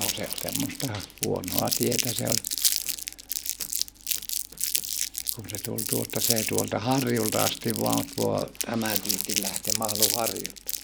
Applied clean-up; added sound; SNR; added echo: none; Crumpling, crinkling; -1 dB; none.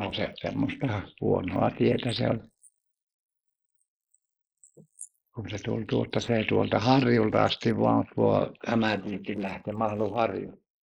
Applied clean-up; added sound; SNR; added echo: neural mask model Resemble Enhance denoiser.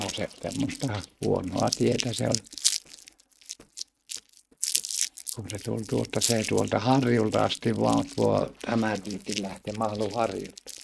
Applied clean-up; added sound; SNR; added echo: neural mask model RNNoise.